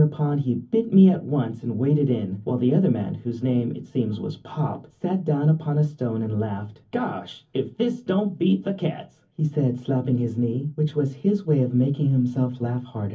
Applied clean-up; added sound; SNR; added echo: none; none; none; reverberation time 0.3 s.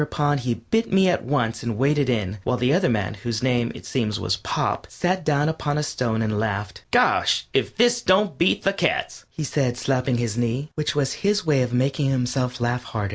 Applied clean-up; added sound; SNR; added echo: none; none; none; none.